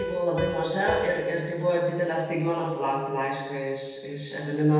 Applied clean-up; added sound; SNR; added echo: none; Piano; 10 dB; reverberation time 1.1 s.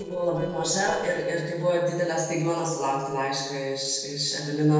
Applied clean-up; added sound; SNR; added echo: neural separator model SepFormer DNS4.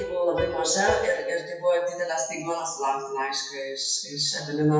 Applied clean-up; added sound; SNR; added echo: classical method WPE with log-MMSE.